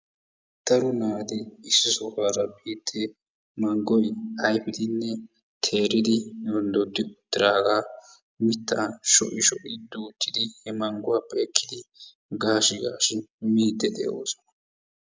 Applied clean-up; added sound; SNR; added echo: none; none; none; none.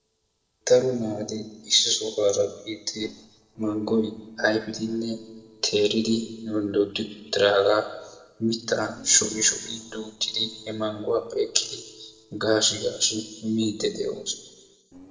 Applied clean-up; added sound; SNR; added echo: neural separator model SepFormer DNS4.